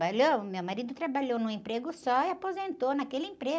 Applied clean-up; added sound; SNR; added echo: none; none; none; none.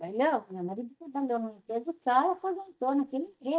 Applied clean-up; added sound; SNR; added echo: neural mask model DeepFilterNet 3.